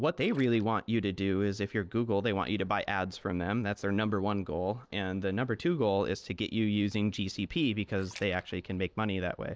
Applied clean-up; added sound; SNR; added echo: neural separator model SepFormer DNS4.